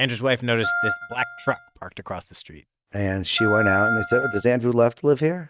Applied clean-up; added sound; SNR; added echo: neural mask model RNNoise.